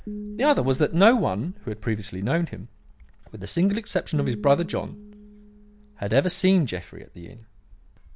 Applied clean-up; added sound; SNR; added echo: none; Piano; 16 dB; none.